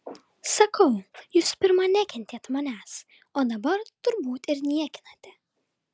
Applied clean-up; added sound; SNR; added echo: none; none; none; none.